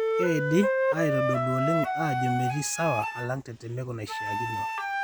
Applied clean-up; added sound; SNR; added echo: none; Wind instrument, woodwind instrument; -1 dB; none.